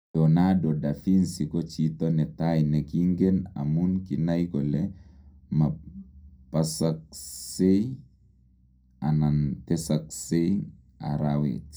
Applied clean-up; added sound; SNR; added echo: none; none; none; reverberation time 0.2 s.